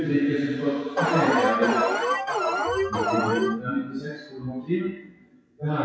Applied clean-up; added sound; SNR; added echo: classical method WPE with log-MMSE.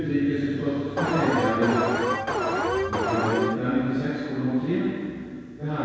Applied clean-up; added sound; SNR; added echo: none; Alarm; -1 dB; reverberation time 2.0 s.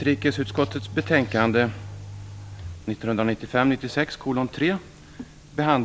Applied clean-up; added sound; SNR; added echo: none; none; none; none.